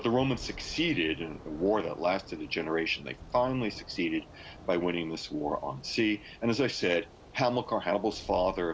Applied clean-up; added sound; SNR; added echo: none; Thunder / Rain; 18 dB; none.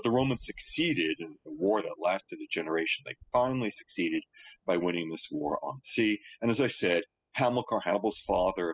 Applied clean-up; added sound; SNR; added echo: classical method spectral subtraction.